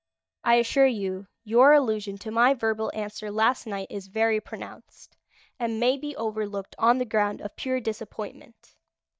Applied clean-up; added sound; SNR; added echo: neural mask model DeepFilterNet 3.